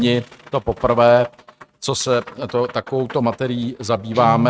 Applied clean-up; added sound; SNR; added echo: neural mask model RNNoise.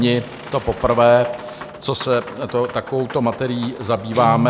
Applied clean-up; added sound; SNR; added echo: none; Guitar + Boat, Water vehicle; 13 dB; none.